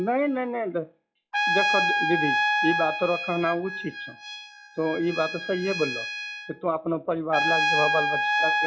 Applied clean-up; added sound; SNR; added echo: classical method log-MMSE.